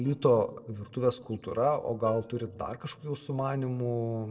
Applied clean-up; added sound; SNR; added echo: neural separator model SepFormer DNS4.